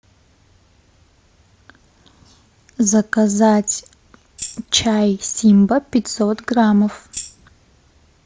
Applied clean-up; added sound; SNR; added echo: none; Tambourine; 14 dB; none.